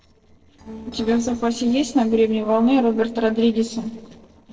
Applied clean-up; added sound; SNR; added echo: neural separator model SepFormer DNS4.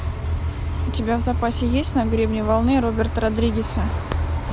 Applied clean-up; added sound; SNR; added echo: none; none; none; none.